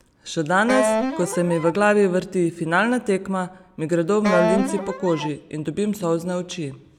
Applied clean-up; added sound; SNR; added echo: none; Wind instrument, woodwind instrument; 3 dB; none.